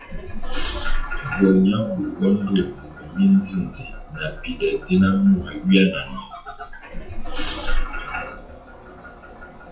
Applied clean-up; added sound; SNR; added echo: classical method WPE with log-MMSE.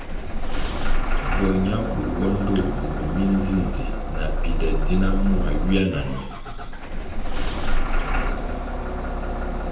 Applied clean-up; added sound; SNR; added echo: none; Engine starting / Bus; -4 dB; reverberation time 0.8 s.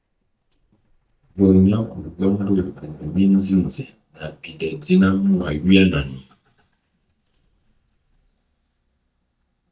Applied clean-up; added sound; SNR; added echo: neural mask model DeepFilterNet 3.